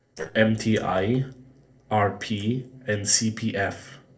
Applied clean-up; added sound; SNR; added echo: neural separator model SepFormer DNS4.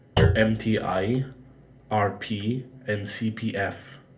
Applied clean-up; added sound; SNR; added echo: none; Thump, thud; 4 dB; reverberation time 0.3 s.